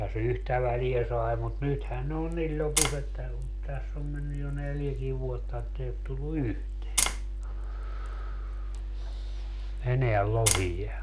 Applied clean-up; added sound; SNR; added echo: none; Tap; -4 dB; none.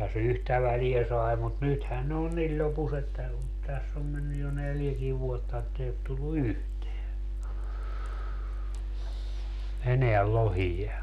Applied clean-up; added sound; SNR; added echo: none; none; none; none.